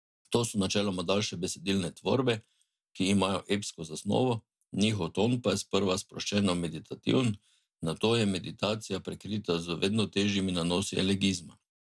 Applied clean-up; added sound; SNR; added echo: none; none; none; none.